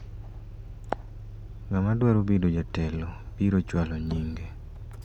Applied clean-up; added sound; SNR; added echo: none; Motor vehicle (road); 11 dB; none.